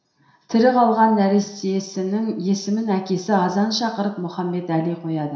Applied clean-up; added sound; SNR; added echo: none; none; none; reverberation time 0.7 s.